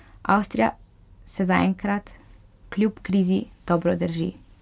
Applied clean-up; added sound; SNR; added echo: none; none; none; none.